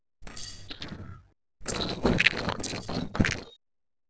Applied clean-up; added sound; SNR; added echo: neural separator model SepFormer DNS4.